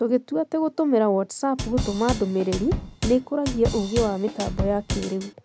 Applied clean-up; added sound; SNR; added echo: none; Drum / Drum kit; 6 dB; none.